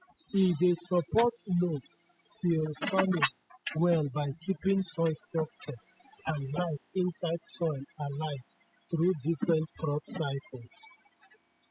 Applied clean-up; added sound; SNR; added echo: classical method spectral subtraction.